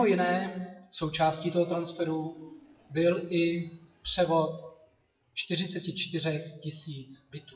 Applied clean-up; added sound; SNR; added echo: classical method WPE with log-MMSE.